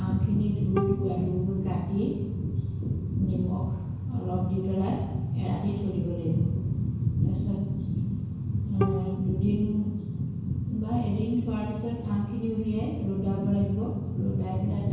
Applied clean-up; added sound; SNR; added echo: none; Bowed string instrument; 11 dB; reverberation time 1.0 s.